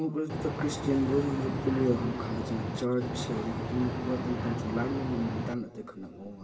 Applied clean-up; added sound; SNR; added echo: none; Boat, Water vehicle; 3 dB; reverberation time 2.0 s.